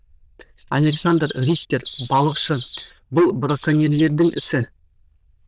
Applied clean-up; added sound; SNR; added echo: neural diffusion model UNIVERSE++.